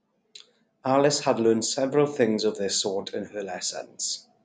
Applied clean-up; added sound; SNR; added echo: none; none; none; none.